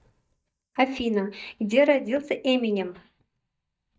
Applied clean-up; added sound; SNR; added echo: neural mask model DeepFilterNet 3.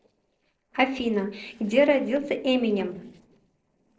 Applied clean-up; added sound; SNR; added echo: neural separator model SepFormer DNS4.